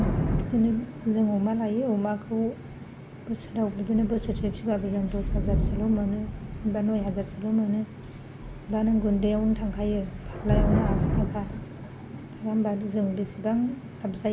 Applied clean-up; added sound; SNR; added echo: none; Thunder / Rain; 4 dB; none.